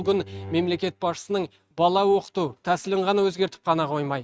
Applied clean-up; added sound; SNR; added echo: neural mask model RNNoise.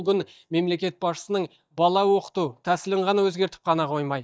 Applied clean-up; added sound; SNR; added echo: neural mask model DeepFilterNet 3.